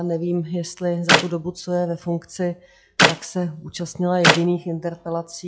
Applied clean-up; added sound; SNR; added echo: classical method log-MMSE.